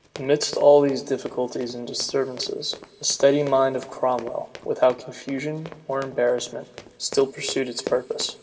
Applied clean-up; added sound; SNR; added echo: none; Run; 19 dB; reverberation time 1.7 s.